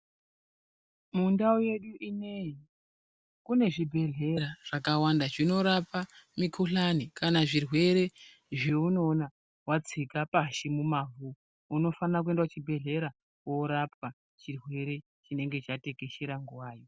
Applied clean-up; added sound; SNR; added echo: none; none; none; none.